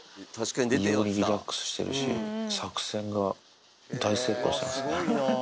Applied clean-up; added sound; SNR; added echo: none; none; none; none.